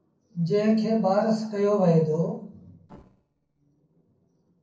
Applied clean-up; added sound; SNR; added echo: neural separator model SepFormer DNS4.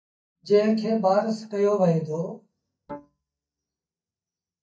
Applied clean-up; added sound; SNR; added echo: neural mask model DeepFilterNet 3.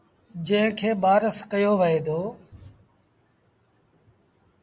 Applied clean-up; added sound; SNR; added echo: none; none; none; none.